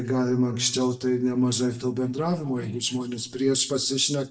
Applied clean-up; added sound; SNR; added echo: neural mask model DeepFilterNet 3.